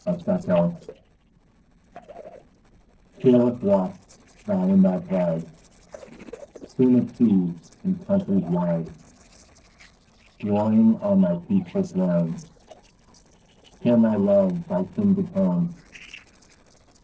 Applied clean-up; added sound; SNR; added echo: neural separator model SepFormer DNS4.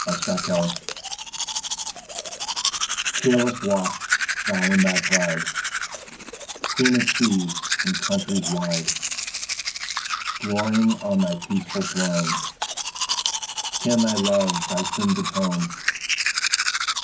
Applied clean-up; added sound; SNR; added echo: none; Domestic sounds, home sounds; 1 dB; reverberation time 0.4 s.